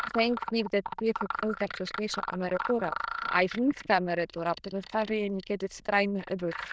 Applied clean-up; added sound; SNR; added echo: neural diffusion model UNIVERSE++.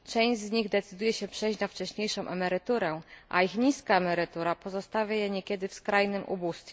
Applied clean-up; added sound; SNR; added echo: none; none; none; none.